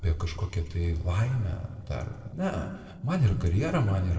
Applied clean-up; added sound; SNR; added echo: neural separator model SepFormer DNS4.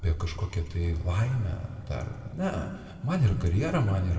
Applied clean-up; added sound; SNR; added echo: none; Engine / Truck / Car; 17 dB; reverberation time 1.9 s.